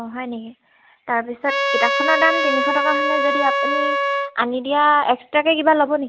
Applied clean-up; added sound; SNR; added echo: none; Trumpet; 0 dB; none.